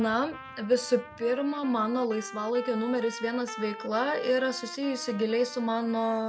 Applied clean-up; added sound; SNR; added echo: none; Trumpet; 15 dB; none.